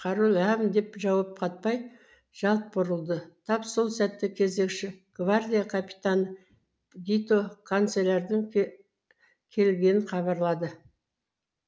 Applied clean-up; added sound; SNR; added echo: none; none; none; none.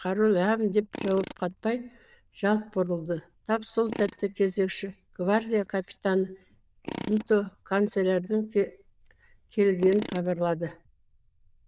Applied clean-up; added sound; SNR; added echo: neural diffusion model UNIVERSE++.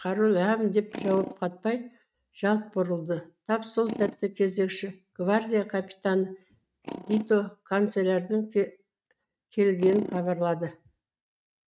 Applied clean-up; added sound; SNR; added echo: neural mask model RNNoise.